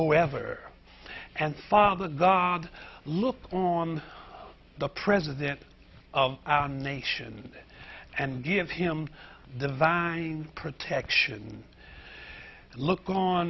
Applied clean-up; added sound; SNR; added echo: none; none; none; none.